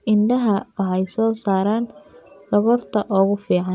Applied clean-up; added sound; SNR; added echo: none; none; none; none.